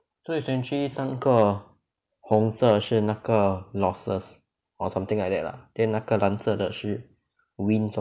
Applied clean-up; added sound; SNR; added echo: none; none; none; none.